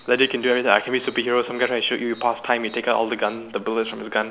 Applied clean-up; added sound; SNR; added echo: none; none; none; none.